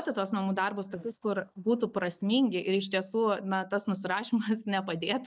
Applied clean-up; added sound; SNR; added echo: neural mask model DeepFilterNet 3.